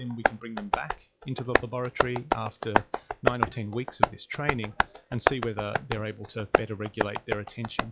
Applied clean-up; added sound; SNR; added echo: classical method log-MMSE.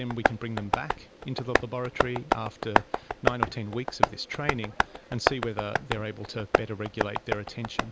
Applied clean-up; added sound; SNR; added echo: none; Tap; -5 dB; none.